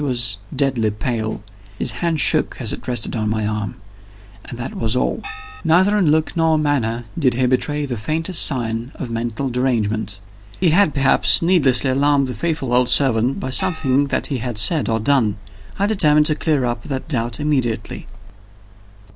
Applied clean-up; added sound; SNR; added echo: none; Gong; 13 dB; none.